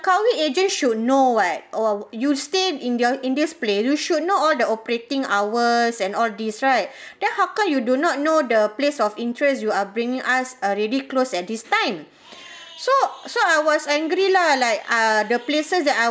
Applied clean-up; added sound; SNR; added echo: none; none; none; none.